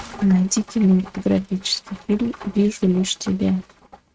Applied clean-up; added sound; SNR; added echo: neural mask model RNNoise.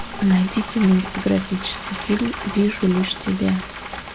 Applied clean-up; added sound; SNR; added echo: none; Frying (food); 11 dB; none.